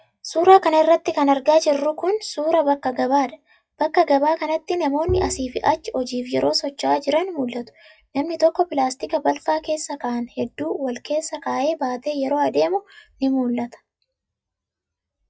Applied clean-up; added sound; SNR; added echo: classical method log-MMSE.